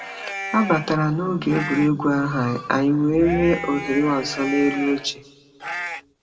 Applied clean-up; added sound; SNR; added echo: none; Livestock, farm animals, working animals; 11 dB; reverberation time 1.0 s.